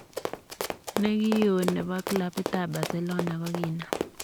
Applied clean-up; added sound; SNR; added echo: none; Run; 6 dB; none.